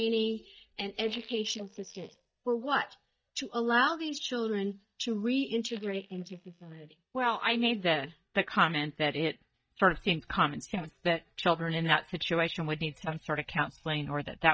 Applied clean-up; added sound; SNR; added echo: neural mask model DeepFilterNet 3.